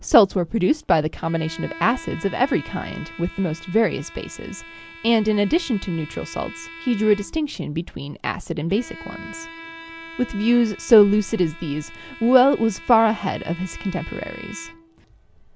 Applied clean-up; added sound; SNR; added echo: none; Bowed string instrument; 18 dB; none.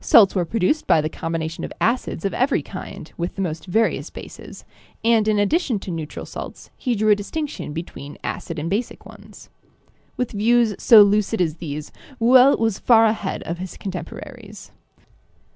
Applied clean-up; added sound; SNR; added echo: none; none; none; none.